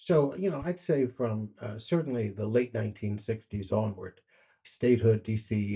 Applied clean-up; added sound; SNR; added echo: neural mask model DeepFilterNet 3.